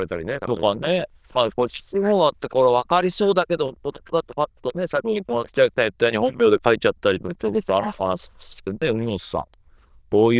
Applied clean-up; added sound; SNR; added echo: neural diffusion model UNIVERSE++.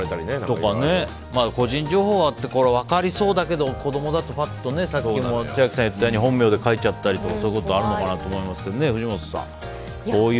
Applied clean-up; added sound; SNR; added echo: none; none; none; none.